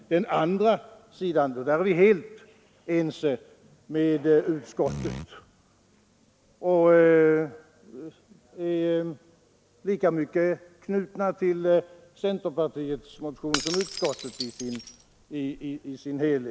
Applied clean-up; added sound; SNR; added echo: none; Shatter / Crushing + Fart; 11 dB; none.